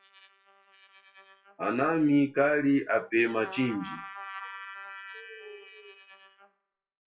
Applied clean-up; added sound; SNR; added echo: classical method WPE with log-MMSE.